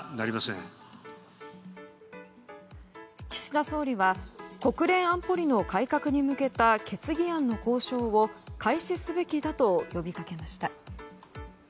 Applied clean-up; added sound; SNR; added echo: none; none; none; none.